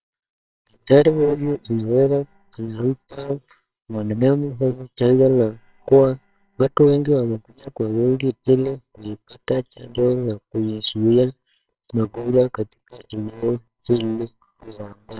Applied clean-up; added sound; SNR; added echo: neural separator model SepFormer WHAMR!.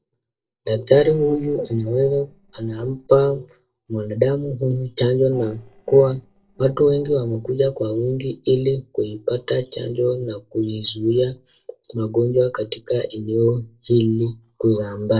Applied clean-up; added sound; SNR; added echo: neural separator model SepFormer DNS4.